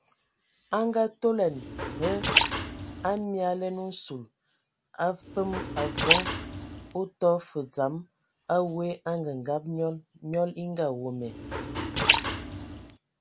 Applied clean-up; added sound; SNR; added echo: none; Liquid; -1 dB; none.